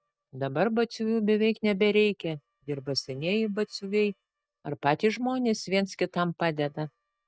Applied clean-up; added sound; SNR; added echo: neural mask model DeepFilterNet 3.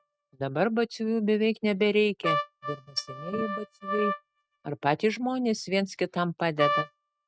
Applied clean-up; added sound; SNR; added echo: neural mask model RNNoise.